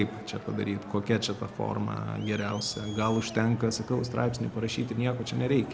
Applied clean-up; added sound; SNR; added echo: none; Crowd; 17 dB; none.